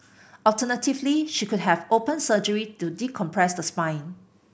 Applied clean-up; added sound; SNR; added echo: none; none; none; none.